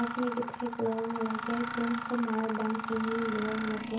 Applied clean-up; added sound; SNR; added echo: none; Mechanisms; 5 dB; reverberation time 0.3 s.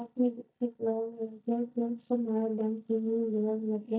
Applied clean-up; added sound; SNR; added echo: neural mask model DeepFilterNet 3.